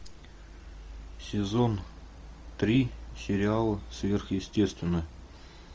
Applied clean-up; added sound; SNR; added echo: none; none; none; none.